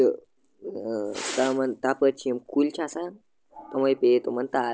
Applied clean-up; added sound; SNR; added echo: none; none; none; none.